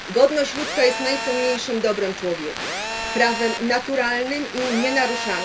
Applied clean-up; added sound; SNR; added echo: none; Telephone; 7 dB; reverberation time 0.2 s.